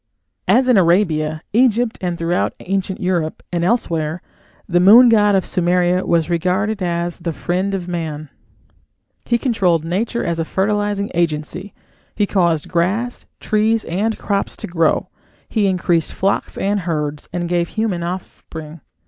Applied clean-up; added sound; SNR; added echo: none; none; none; none.